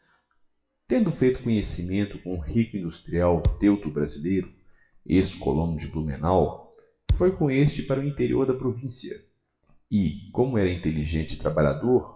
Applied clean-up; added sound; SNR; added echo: classical method WPE with log-MMSE.